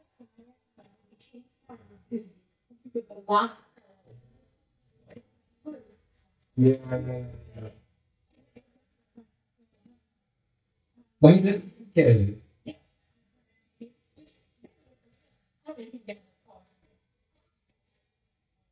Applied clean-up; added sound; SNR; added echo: neural mask model DeepFilterNet 3.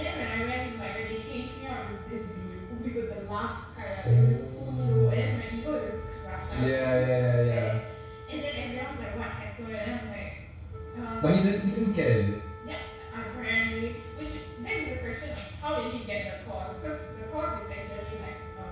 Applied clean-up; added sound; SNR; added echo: none; Wind instrument, woodwind instrument; 17 dB; reverberation time 0.6 s.